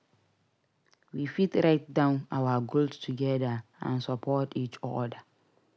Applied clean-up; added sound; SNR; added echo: none; none; none; none.